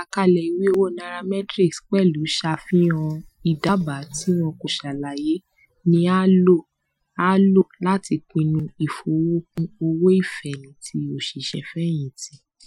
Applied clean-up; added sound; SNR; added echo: classical method Wiener filter.